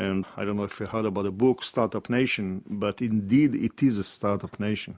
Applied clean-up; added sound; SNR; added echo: none; none; none; none.